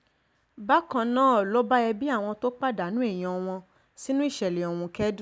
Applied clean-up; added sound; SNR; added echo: none; none; none; none.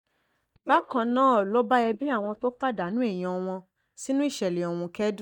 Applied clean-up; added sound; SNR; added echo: neural mask model DeepFilterNet 3.